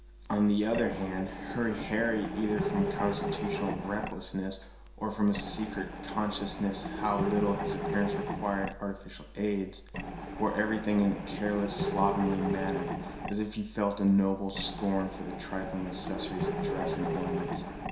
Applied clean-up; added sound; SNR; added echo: none; Mechanisms; 5 dB; reverberation time 0.7 s.